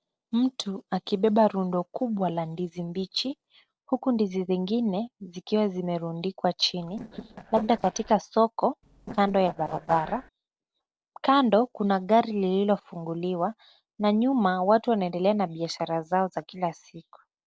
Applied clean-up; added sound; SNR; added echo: neural separator model SepFormer DNS4.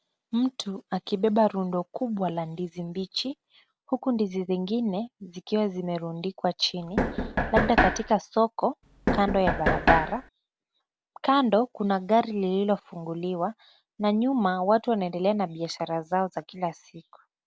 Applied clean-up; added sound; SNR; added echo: none; Knock; -1 dB; none.